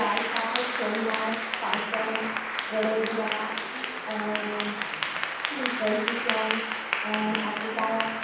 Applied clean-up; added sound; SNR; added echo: none; Applause / Clapping; 0 dB; reverberation time 0.8 s.